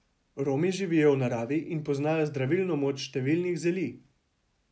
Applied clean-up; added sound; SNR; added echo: none; none; none; none.